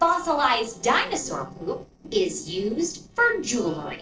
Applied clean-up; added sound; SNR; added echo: neural separator model SepFormer DNS4.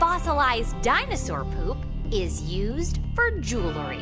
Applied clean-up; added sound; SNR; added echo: none; none; none; none.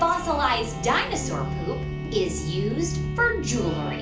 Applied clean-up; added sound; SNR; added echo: none; Bowed string instrument; 16 dB; reverberation time 0.4 s.